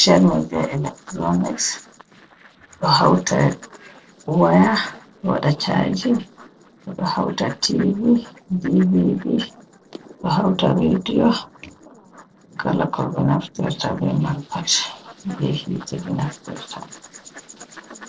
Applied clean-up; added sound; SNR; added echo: neural separator model SepFormer DNS4.